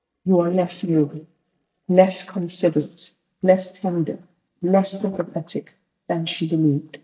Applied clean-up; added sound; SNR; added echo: neural mask model DeepFilterNet 3.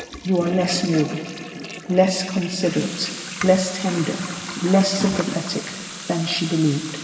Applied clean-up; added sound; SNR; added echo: none; Toilet flush / Water tap, faucet; 10 dB; reverberation time 2.3 s.